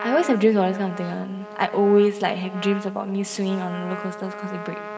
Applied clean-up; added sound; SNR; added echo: none; Trumpet; 12 dB; reverberation time 2.1 s.